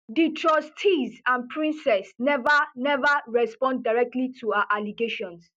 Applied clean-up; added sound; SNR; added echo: none; none; none; none.